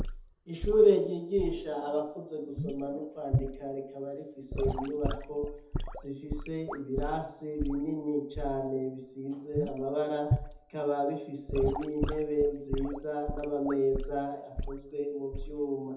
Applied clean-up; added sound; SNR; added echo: none; Sink (filling or washing) / Gurgling / Liquid; 6 dB; reverberation time 0.7 s.